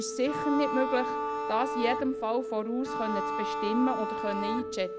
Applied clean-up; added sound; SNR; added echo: none; Bowed string instrument + Organ; 2 dB; none.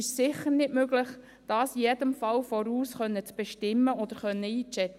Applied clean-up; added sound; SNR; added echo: none; none; none; none.